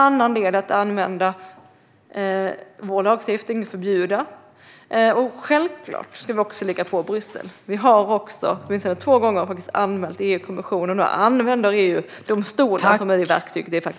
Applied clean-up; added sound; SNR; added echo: none; none; none; none.